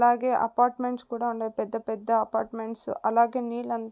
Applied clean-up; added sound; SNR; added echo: none; none; none; none.